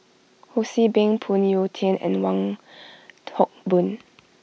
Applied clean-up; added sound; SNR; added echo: none; none; none; none.